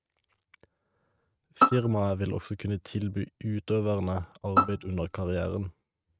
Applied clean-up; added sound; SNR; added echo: neural mask model RNNoise.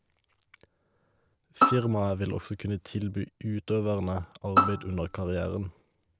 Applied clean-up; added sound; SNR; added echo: none; Bowed string instrument; -2 dB; none.